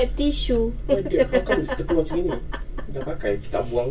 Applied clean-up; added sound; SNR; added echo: none; Clock; 9 dB; reverberation time 0.2 s.